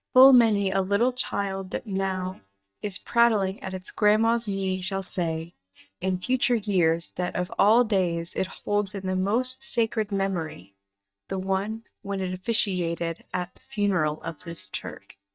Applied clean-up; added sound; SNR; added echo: neural mask model DeepFilterNet 3.